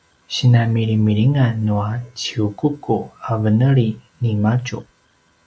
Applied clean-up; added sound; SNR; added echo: none; none; none; none.